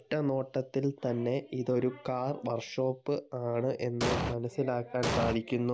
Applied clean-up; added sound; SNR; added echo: none; Explosion; -1 dB; none.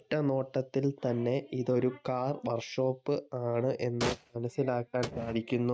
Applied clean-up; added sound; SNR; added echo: neural mask model RNNoise.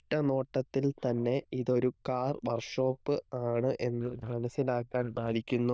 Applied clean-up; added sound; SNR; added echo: neural diffusion model UNIVERSE++.